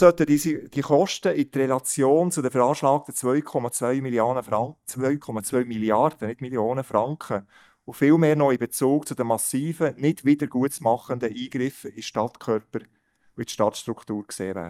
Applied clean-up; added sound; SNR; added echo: neural mask model DeepFilterNet 3.